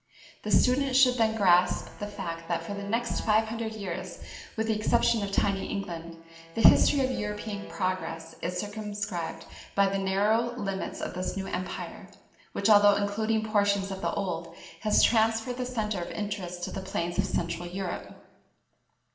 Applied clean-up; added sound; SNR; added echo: none; Bowed string instrument; 19 dB; reverberation time 0.9 s.